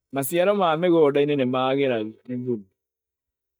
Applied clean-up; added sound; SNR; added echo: neural mask model DeepFilterNet 3.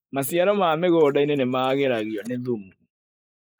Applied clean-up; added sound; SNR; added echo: neural mask model Resemble Enhance denoiser.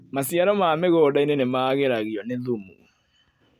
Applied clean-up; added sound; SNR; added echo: none; none; none; none.